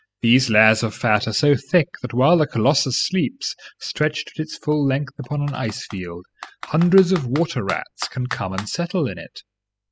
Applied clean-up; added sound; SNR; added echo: classical method spectral subtraction.